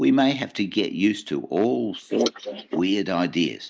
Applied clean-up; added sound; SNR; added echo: neural mask model Resemble Enhance denoiser.